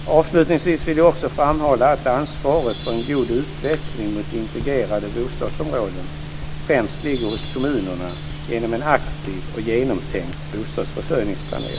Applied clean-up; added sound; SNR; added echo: none; Walk, footsteps + Wind chime; 8 dB; none.